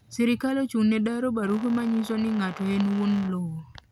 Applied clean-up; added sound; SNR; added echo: none; Brass instrument; 18 dB; none.